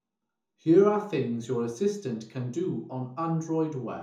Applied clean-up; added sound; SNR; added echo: none; none; none; reverberation time 0.5 s.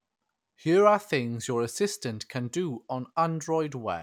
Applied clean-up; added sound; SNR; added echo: none; none; none; none.